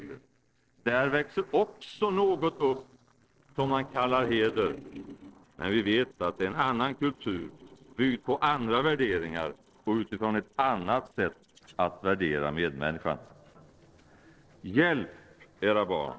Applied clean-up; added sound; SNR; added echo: neural separator model SepFormer DNS4.